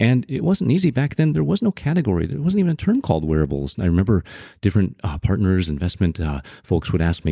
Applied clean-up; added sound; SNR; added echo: none; none; none; none.